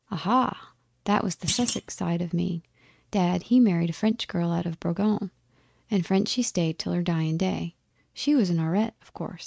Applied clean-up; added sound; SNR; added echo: neural mask model RNNoise.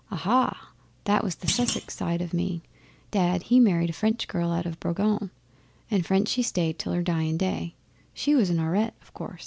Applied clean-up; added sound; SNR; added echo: none; Thump, thud; 7 dB; none.